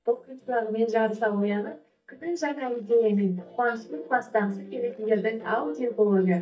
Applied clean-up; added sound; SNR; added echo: neural mask model DeepFilterNet 3.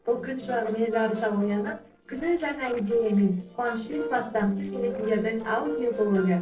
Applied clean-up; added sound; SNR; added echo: neural separator model SepFormer DNS4.